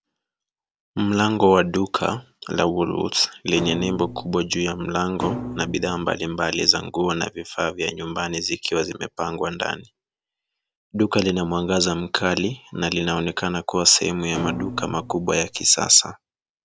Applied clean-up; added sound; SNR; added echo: none; Thump, thud; 10 dB; none.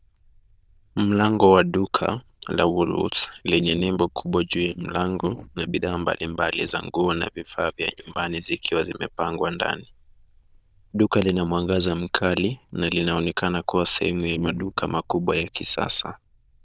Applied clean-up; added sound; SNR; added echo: neural diffusion model UNIVERSE++.